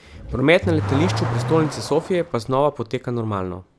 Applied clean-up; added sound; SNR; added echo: none; Accelerating, revving, vroom / Car; 7 dB; none.